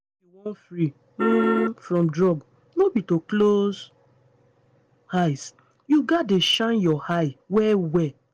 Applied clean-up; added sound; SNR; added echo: none; Piano; 0 dB; none.